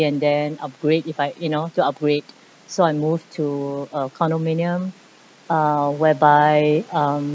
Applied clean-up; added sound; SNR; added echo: none; none; none; none.